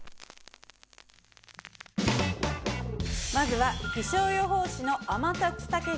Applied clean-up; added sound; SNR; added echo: none; none; none; none.